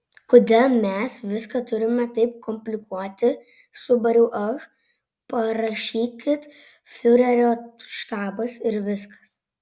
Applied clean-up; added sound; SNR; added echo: none; none; none; none.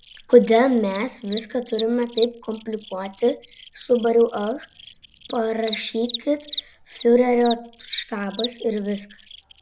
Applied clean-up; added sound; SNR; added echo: none; Cricket; 14 dB; none.